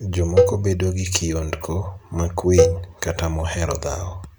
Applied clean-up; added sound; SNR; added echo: none; Cowbell; 1 dB; none.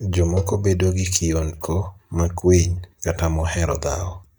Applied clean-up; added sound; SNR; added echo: neural mask model DeepFilterNet 3.